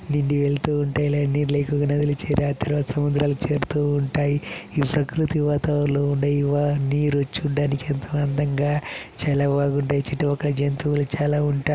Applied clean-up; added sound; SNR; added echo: none; none; none; none.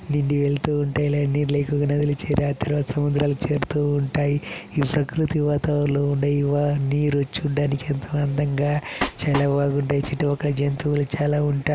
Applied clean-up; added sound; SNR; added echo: none; Train; 11 dB; none.